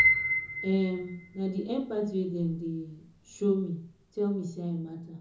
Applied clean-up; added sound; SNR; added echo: none; Piano; 2 dB; reverberation time 0.5 s.